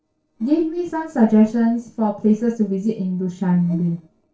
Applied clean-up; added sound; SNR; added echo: neural separator model SepFormer DNS4.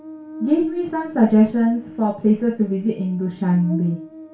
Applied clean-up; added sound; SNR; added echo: none; Buzz; 16 dB; reverberation time 0.2 s.